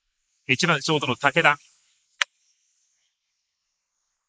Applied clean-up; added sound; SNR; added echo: neural mask model Resemble Enhance denoiser.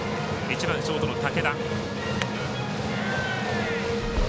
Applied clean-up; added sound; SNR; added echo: none; Crackle; 11 dB; none.